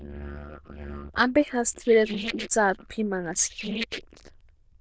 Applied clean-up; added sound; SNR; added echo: neural diffusion model UNIVERSE++.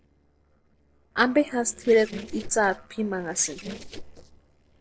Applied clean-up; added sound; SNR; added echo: neural separator model SepFormer DNS4.